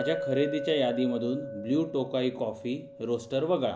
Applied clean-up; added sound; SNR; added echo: none; Chink, clink; 9 dB; none.